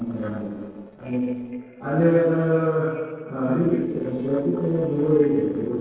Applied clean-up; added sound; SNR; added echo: neural separator model SepFormer DNS4.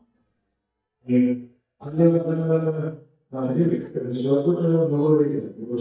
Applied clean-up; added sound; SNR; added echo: neural mask model DeepFilterNet 3.